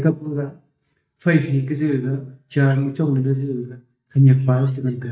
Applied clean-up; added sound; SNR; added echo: neural mask model DeepFilterNet 3.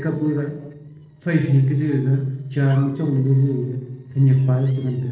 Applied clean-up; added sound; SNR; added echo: neural separator model SepFormer DNS4.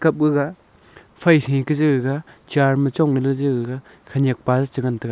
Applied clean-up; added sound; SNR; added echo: none; none; none; none.